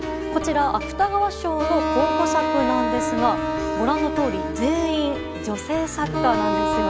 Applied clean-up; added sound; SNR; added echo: none; Wind instrument, woodwind instrument; 2 dB; none.